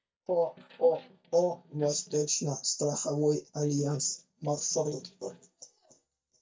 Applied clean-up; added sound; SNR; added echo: neural mask model DeepFilterNet 3.